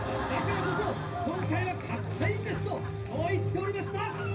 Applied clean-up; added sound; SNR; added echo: none; Chicken, rooster; 17 dB; reverberation time 0.4 s.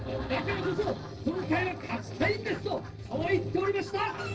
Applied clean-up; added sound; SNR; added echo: neural separator model SepFormer DNS4.